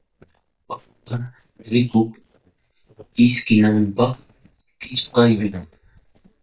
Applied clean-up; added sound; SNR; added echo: neural mask model DeepFilterNet 3.